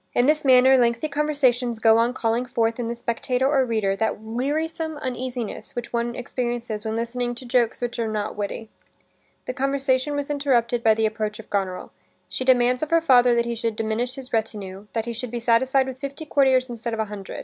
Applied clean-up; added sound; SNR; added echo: none; none; none; none.